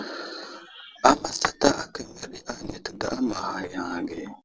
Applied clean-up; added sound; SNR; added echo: neural separator model SepFormer DNS4.